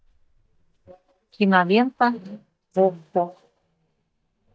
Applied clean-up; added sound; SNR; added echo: neural mask model DeepFilterNet 3.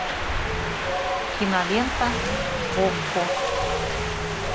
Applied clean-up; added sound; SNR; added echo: none; Wind; -4 dB; none.